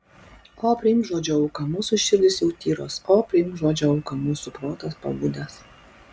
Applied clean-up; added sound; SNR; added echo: none; none; none; none.